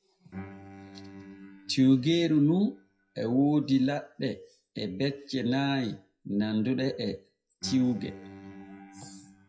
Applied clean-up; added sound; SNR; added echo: classical method WPE with log-MMSE.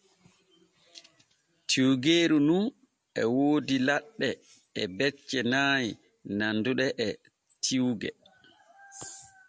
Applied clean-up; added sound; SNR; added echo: none; none; none; none.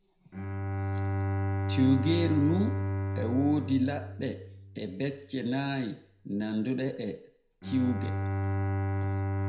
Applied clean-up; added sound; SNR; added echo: none; Bowed string instrument; 1 dB; reverberation time 0.4 s.